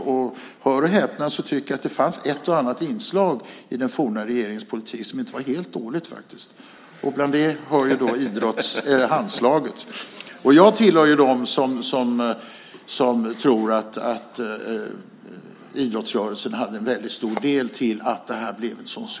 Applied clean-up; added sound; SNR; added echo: none; none; none; none.